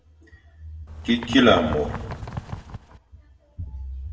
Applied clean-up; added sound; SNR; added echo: none; Bird; 9 dB; reverberation time 0.8 s.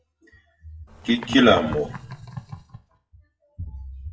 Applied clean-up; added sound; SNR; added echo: classical method WPE with log-MMSE.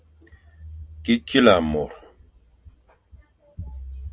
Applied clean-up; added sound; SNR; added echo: none; none; none; none.